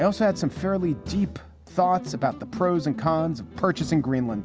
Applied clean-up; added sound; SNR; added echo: none; none; none; none.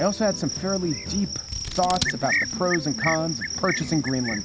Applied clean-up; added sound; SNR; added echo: none; Cricket + Scissors; 4 dB; none.